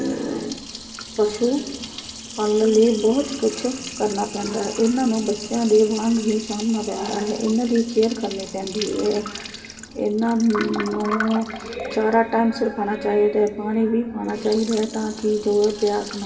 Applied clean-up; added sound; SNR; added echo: none; Liquid; 13 dB; reverberation time 0.9 s.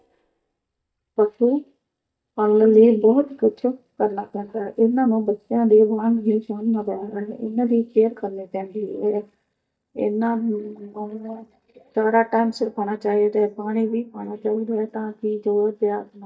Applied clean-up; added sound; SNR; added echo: neural mask model DeepFilterNet 3.